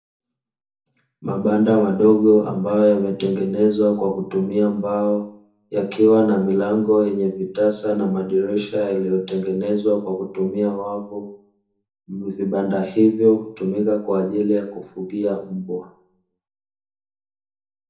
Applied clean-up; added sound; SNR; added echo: none; none; none; reverberation time 0.6 s.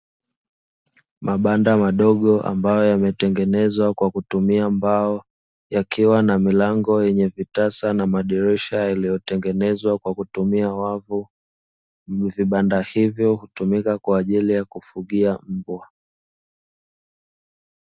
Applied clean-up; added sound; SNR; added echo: none; none; none; none.